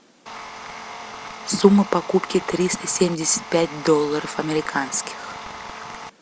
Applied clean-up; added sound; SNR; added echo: none; Tools; 13 dB; none.